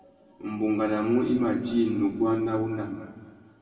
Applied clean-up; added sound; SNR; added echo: none; none; none; reverberation time 1.8 s.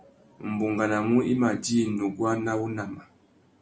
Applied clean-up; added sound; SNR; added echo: none; none; none; none.